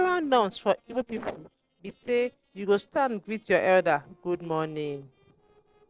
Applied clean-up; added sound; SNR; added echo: neural separator model SepFormer DNS4.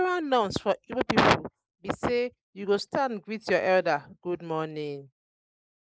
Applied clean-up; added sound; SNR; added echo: neural mask model Resemble Enhance denoiser.